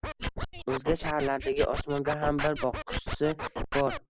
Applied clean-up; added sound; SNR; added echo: neural mask model Resemble Enhance denoiser.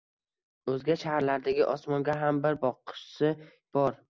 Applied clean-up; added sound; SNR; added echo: none; none; none; none.